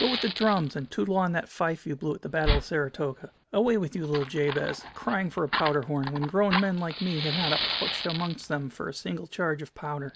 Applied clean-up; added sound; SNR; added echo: none; Fire; 6 dB; none.